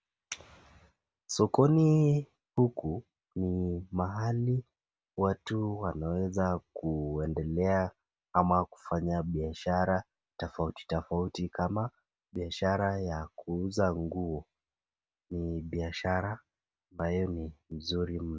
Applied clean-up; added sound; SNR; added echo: none; none; none; none.